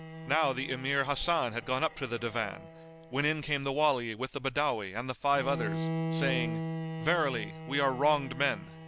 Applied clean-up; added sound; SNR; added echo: none; Bowed string instrument; 8 dB; none.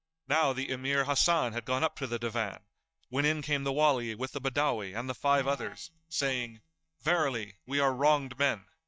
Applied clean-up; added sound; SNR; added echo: neural mask model DeepFilterNet 3.